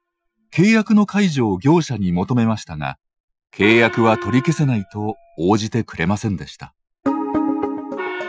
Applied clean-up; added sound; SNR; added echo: classical method Wiener filter.